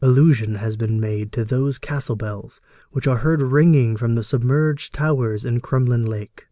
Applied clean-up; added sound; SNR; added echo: none; none; none; none.